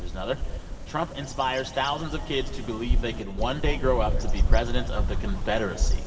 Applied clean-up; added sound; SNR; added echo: none; Bird vocalization, bird call, bird song; -4 dB; reverberation time 2.0 s.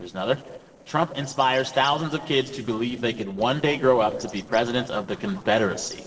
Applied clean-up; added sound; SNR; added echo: neural separator model SepFormer DNS4.